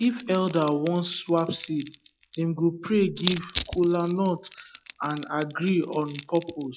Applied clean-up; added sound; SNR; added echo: classical method log-MMSE.